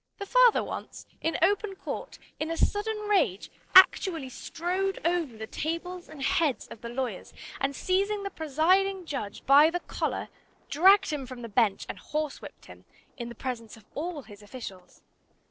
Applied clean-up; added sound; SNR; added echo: neural separator model SepFormer DNS4.